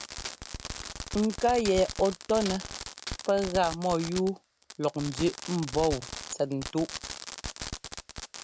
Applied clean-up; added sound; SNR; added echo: none; Fireworks; 9 dB; none.